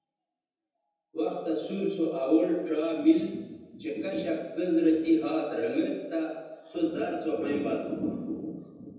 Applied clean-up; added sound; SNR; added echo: none; none; none; reverberation time 1.1 s.